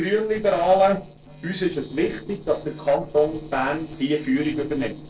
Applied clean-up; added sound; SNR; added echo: neural separator model SepFormer DNS4.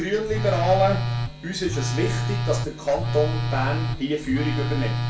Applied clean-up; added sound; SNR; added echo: none; Telephone; 1 dB; reverberation time 0.3 s.